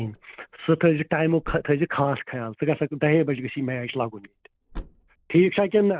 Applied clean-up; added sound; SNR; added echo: neural separator model SepFormer DNS4.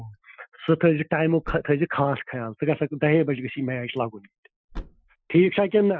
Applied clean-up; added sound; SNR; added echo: classical method Wiener filter.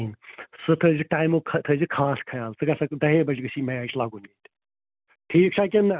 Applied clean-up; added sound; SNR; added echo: none; none; none; none.